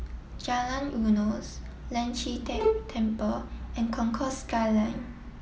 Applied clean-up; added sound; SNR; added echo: none; Bowed string instrument; 2 dB; none.